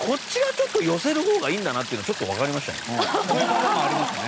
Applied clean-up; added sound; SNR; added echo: none; Stream; 10 dB; none.